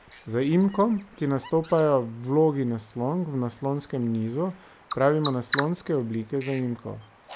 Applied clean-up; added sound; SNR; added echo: none; Bird vocalization, bird call, bird song; 16 dB; none.